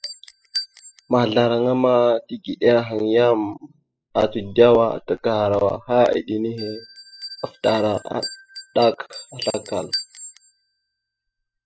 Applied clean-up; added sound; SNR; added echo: classical method spectral subtraction.